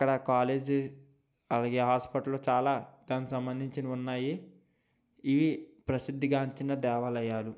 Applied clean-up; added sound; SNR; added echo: none; none; none; none.